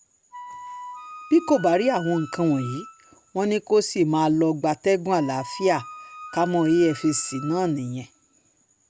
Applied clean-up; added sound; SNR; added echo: none; Wind instrument, woodwind instrument; 17 dB; none.